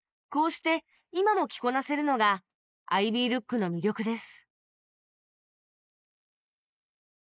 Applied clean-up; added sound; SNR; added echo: neural mask model Resemble Enhance denoiser.